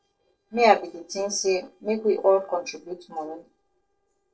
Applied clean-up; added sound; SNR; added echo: neural separator model SepFormer DNS4.